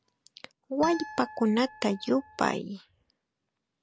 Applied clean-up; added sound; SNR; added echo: none; Harp; 14 dB; none.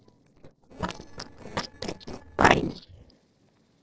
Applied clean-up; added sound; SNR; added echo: neural separator model SepFormer DNS4.